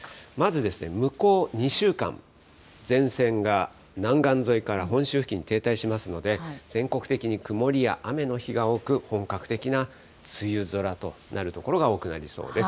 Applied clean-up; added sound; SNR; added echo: none; none; none; none.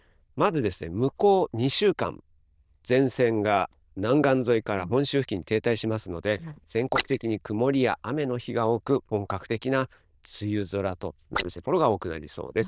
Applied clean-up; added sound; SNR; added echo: neural diffusion model UNIVERSE++.